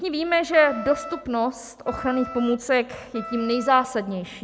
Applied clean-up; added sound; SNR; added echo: none; Wind instrument, woodwind instrument; 14 dB; none.